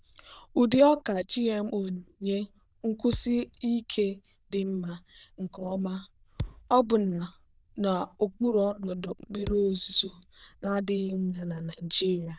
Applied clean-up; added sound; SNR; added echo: neural diffusion model UNIVERSE++.